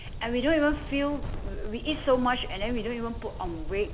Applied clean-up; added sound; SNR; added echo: none; Wind; 6 dB; none.